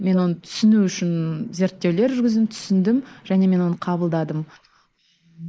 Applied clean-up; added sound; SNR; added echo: neural mask model Resemble Enhance denoiser.